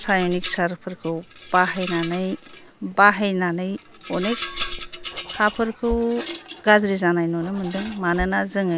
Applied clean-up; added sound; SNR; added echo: none; Zipper (clothing) + Rattle; 13 dB; none.